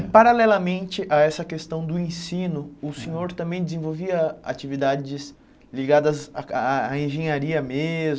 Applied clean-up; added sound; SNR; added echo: none; none; none; none.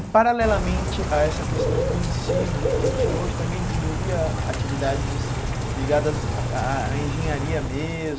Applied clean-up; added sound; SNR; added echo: none; Bird / Rain; -2 dB; none.